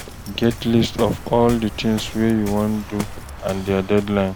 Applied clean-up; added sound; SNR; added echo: none; Waves, surf; 13 dB; none.